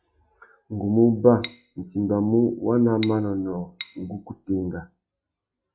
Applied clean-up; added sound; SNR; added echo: classical method log-MMSE.